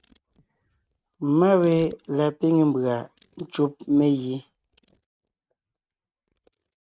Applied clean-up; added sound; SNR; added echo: neural mask model RNNoise.